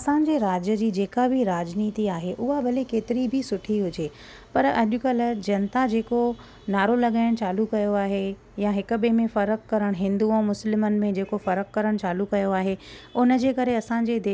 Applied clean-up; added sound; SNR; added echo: none; none; none; none.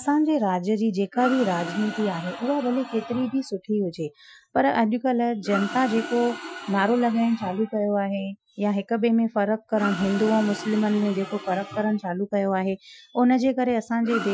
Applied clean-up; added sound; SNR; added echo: classical method Wiener filter.